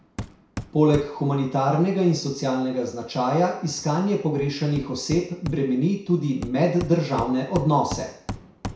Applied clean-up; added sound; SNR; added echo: none; Hammer; 15 dB; reverberation time 0.6 s.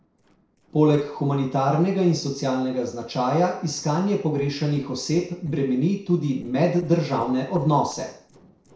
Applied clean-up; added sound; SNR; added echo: neural separator model SepFormer DNS4.